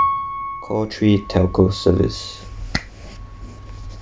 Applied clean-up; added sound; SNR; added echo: none; Piano; 8 dB; none.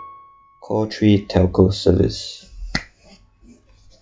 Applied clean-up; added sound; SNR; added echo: classical method log-MMSE.